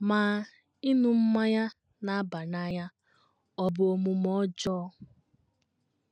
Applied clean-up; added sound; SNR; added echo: none; none; none; none.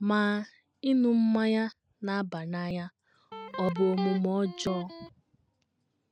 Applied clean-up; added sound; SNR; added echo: none; Electric guitar; 10 dB; none.